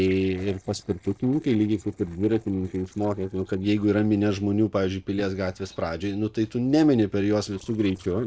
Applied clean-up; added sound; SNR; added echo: neural separator model SepFormer DNS4.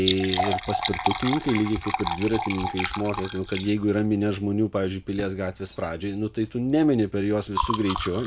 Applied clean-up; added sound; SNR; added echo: none; Liquid; 5 dB; none.